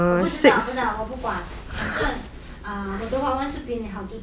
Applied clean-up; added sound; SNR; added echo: none; none; none; none.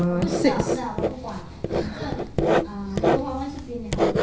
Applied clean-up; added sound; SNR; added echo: none; Writing; -3 dB; reverberation time 0.5 s.